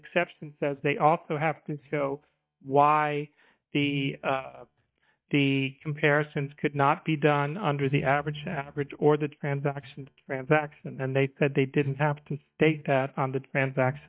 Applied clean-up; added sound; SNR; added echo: neural mask model DeepFilterNet 3.